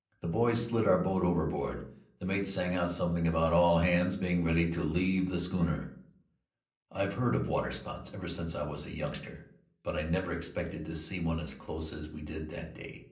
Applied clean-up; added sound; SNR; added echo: none; none; none; reverberation time 0.6 s.